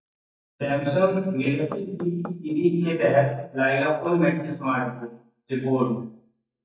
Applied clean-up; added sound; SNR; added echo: neural mask model DeepFilterNet 3.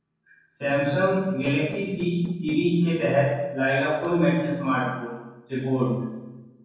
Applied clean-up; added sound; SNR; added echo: neural separator model SepFormer DNS4.